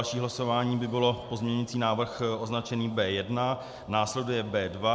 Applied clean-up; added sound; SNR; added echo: none; none; none; none.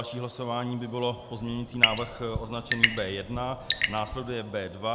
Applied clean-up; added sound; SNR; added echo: none; Drip / Sink (filling or washing) / Water tap, faucet / Water; -3 dB; none.